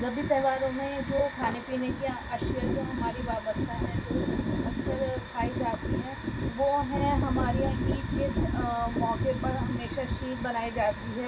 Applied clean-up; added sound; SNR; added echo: none; Hiss / Fire; 13 dB; reverberation time 0.2 s.